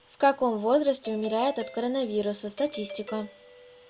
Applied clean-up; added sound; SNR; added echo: none; Doorbell; 17 dB; none.